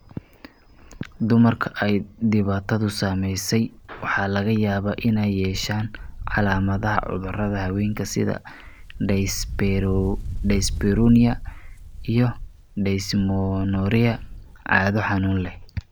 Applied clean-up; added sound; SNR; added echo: none; Wind; 11 dB; none.